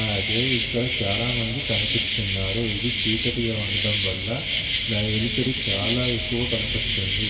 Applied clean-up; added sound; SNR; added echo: none; Insect; -3 dB; reverberation time 2.5 s.